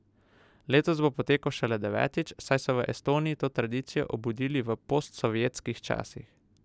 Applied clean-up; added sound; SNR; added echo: none; none; none; none.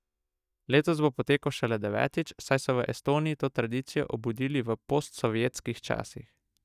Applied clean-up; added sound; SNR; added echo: neural mask model DeepFilterNet 3.